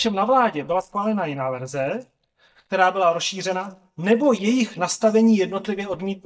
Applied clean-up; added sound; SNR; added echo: neural mask model DeepFilterNet 3.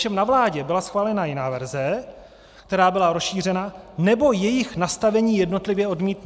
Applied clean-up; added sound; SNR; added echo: none; none; none; none.